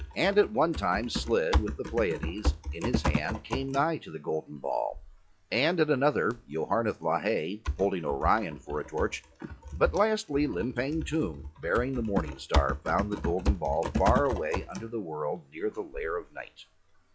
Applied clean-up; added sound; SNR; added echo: classical method log-MMSE.